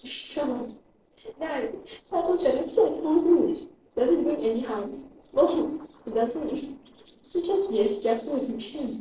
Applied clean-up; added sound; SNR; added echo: neural separator model SepFormer DNS4.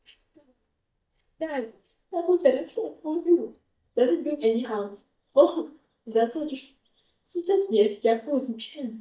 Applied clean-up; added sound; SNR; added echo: neural mask model DeepFilterNet 3.